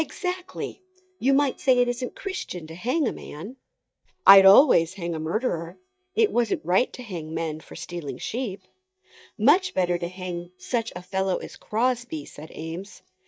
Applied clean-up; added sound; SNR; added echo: neural mask model DeepFilterNet 3.